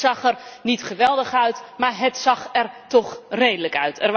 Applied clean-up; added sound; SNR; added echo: none; none; none; none.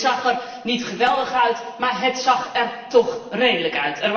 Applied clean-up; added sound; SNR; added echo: none; none; none; reverberation time 1.1 s.